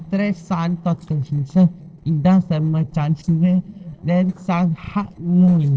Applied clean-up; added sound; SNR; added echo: neural separator model SepFormer DNS4.